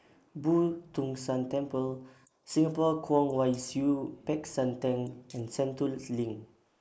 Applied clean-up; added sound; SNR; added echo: neural mask model Resemble Enhance denoiser.